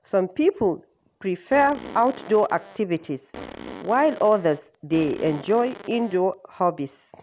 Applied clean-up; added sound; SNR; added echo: none; Fart; 16 dB; none.